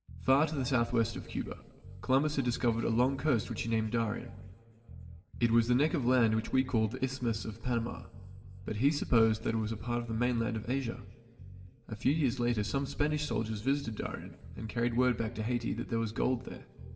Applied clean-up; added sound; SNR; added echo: none; Bass guitar; 15 dB; reverberation time 2.3 s.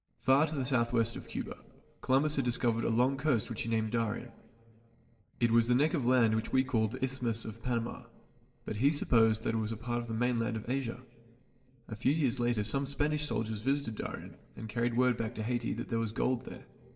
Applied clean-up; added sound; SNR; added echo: neural separator model SepFormer DNS4.